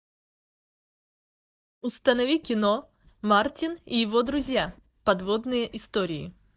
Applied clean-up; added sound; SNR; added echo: neural mask model DeepFilterNet 3.